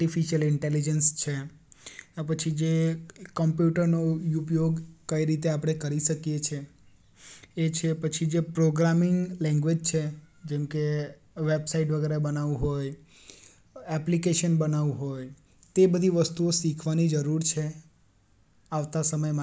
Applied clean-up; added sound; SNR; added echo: none; none; none; none.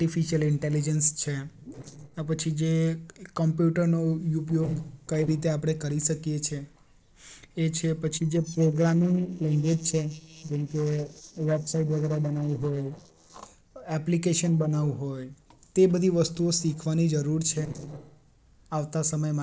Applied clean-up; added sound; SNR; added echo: neural separator model SepFormer DNS4.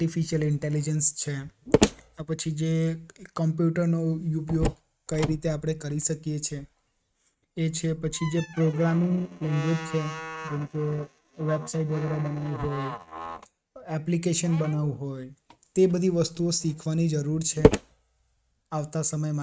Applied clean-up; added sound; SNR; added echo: neural mask model RNNoise.